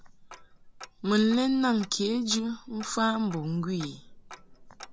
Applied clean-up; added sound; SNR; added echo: none; Tick-tock; 19 dB; none.